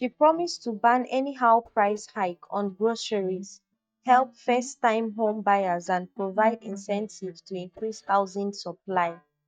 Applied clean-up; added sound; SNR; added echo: neural mask model DeepFilterNet 3.